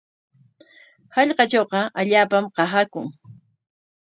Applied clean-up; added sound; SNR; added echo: none; none; none; none.